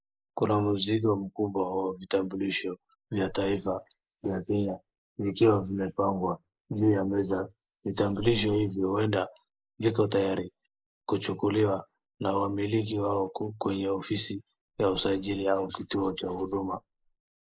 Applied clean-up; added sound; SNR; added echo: neural mask model Resemble Enhance denoiser.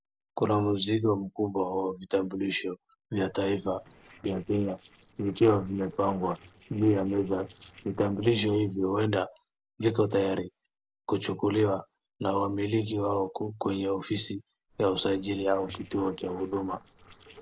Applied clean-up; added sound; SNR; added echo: neural separator model SepFormer DNS4.